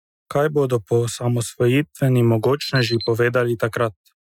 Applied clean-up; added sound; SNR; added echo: classical method Wiener filter.